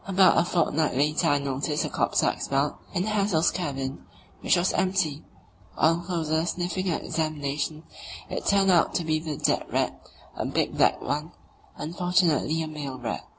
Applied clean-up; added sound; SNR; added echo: none; none; none; none.